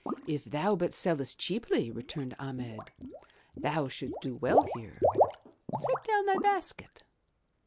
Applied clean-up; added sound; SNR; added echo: none; Water / Liquid; 2 dB; none.